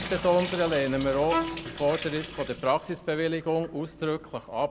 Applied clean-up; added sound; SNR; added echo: none; Drip / Sink (filling or washing) + Bowed string instrument; 8 dB; none.